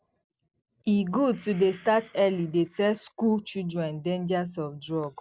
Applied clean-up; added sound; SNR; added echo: none; none; none; none.